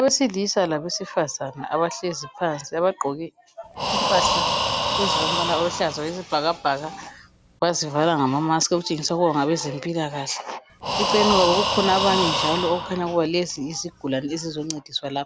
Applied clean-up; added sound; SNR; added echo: none; Breathing; 1 dB; none.